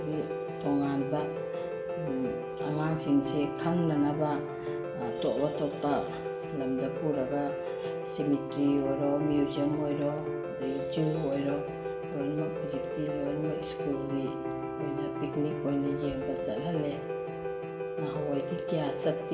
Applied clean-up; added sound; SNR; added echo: none; Piano; 2 dB; reverberation time 1.8 s.